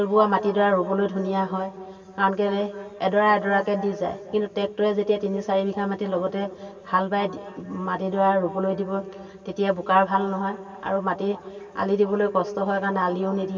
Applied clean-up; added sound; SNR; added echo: none; none; none; reverberation time 2.4 s.